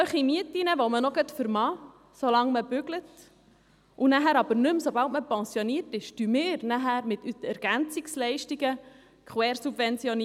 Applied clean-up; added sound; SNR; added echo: none; none; none; none.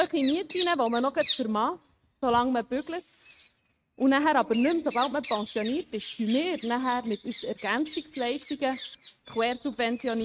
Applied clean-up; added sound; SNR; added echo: neural mask model RNNoise.